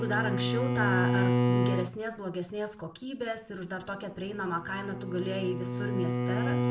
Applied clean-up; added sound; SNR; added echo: none; Bowed string instrument; -3 dB; reverberation time 0.4 s.